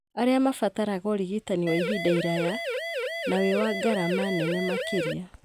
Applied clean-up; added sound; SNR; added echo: none; Siren; 3 dB; none.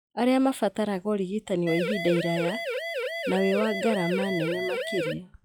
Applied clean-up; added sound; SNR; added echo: classical method log-MMSE.